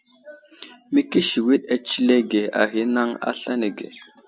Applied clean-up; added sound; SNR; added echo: none; none; none; none.